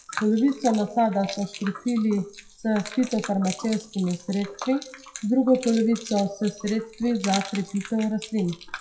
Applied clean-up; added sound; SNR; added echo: classical method WPE with log-MMSE.